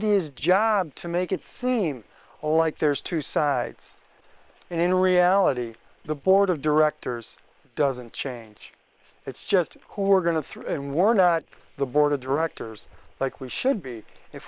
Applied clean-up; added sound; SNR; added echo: neural separator model SepFormer WHAM!.